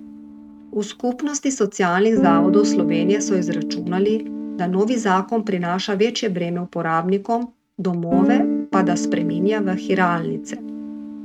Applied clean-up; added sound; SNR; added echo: neural mask model RNNoise.